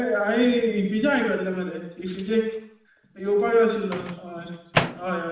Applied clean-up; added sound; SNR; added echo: none; Microwave oven; 11 dB; reverberation time 0.8 s.